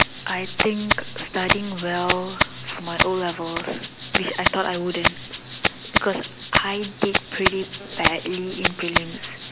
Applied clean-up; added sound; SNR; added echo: none; Rattle (instrument); -1 dB; none.